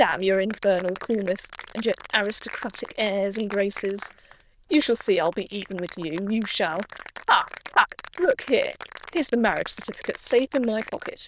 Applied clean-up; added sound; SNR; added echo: neural diffusion model UNIVERSE++.